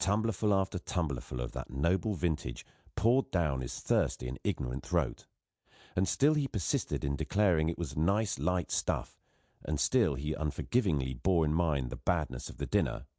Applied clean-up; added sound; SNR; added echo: none; none; none; none.